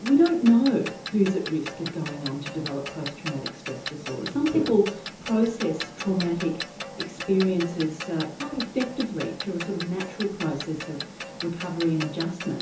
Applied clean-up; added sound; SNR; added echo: none; Clock; 11 dB; reverberation time 0.6 s.